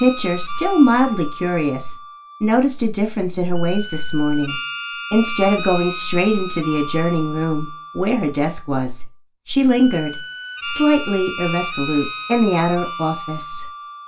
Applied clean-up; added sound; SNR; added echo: none; Harmonica; 12 dB; reverberation time 0.2 s.